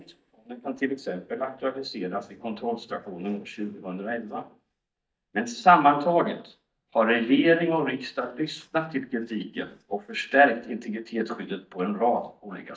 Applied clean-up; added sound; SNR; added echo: neural mask model DeepFilterNet 3.